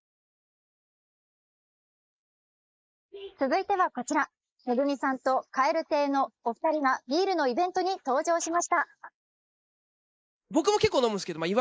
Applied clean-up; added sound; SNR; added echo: neural mask model Resemble Enhance denoiser.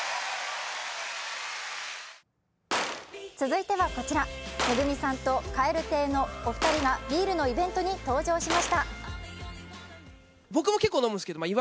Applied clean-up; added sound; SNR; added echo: none; Gunshot, gunfire; 8 dB; none.